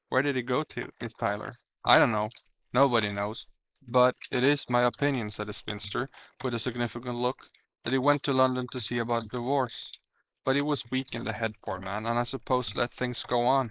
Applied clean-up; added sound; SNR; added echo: neural mask model Resemble Enhance denoiser.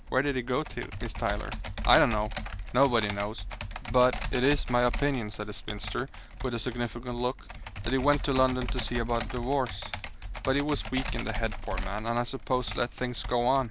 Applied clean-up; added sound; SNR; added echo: none; Computer keyboard; 6 dB; none.